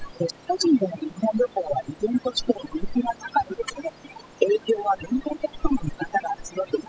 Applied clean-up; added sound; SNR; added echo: classical method spectral subtraction.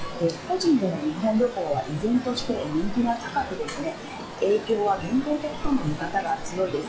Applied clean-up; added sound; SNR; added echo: classical method log-MMSE.